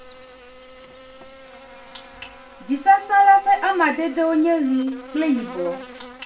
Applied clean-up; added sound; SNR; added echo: none; Buzz; 19 dB; reverberation time 0.3 s.